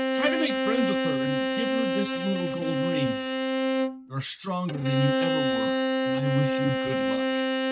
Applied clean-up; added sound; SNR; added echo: neural mask model RNNoise.